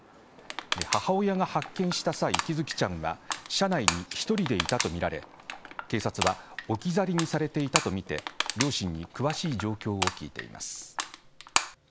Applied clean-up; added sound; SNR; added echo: none; Crushing; 4 dB; none.